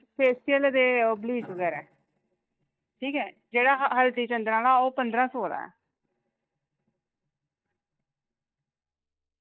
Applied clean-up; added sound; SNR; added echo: neural mask model DeepFilterNet 3.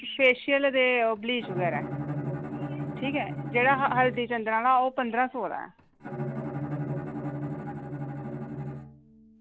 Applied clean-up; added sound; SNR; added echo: none; Bowed string instrument; 7 dB; none.